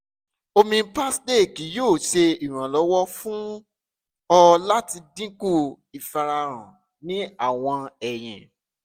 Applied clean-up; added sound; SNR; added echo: none; none; none; none.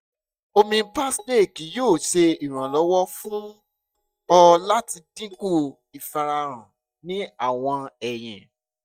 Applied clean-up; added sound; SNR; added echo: neural mask model DeepFilterNet 3.